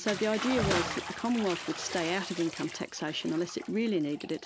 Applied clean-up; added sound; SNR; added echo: none; Bathtub (filling or washing) / Splash, splatter; 7 dB; none.